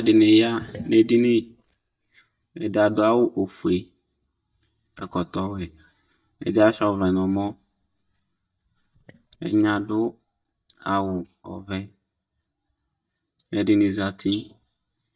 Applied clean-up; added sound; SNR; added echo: neural mask model DeepFilterNet 3.